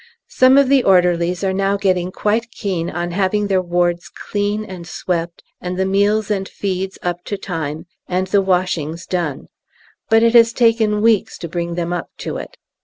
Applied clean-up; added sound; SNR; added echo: none; none; none; none.